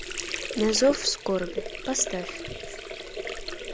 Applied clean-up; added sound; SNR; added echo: none; Sink (filling or washing) / Water; 6 dB; none.